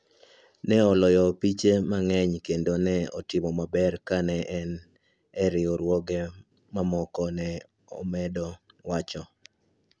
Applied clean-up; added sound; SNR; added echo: none; none; none; none.